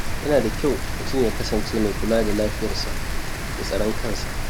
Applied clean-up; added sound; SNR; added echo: none; Rain; 0 dB; none.